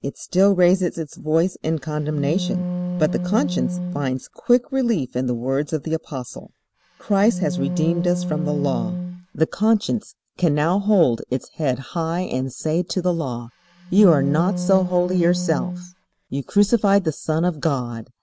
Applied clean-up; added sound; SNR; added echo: none; Wind instrument, woodwind instrument; 6 dB; none.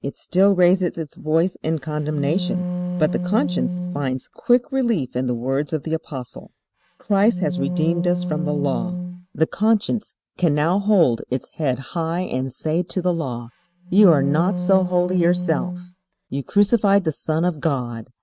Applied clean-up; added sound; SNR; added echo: neural mask model RNNoise.